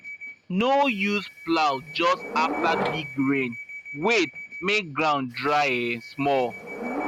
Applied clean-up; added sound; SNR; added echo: none; Subway, metro, underground / Door; 9 dB; none.